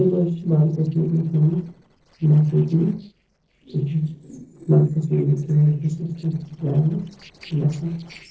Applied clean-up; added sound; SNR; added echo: neural separator model SepFormer DNS4.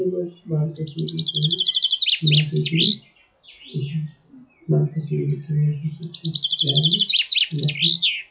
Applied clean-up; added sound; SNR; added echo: classical method WPE with log-MMSE.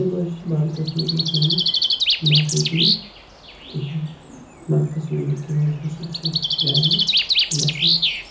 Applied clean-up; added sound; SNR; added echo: none; Bird; -1 dB; reverberation time 0.6 s.